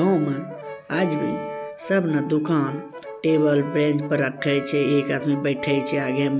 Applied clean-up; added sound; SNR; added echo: none; Brass instrument; 12 dB; none.